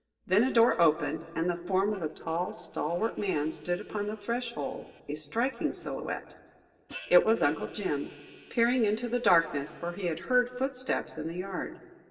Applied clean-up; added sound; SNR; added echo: neural separator model SepFormer DNS4.